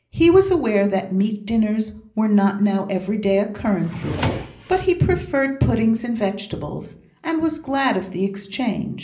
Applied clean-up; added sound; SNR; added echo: none; Drawer open or close; 8 dB; reverberation time 0.5 s.